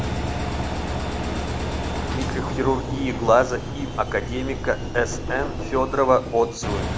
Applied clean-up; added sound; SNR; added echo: none; Engine; 2 dB; none.